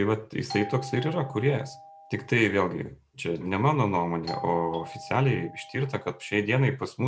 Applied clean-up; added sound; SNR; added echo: none; Doorbell; 15 dB; none.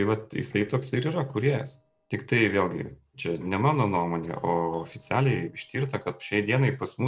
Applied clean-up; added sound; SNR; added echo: neural separator model SepFormer DNS4.